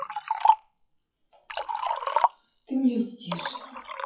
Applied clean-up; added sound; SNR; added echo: classical method WPE with log-MMSE.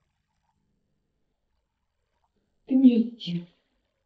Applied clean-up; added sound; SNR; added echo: neural mask model DeepFilterNet 3.